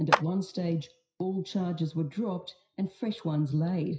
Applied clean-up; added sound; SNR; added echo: classical method WPE with log-MMSE.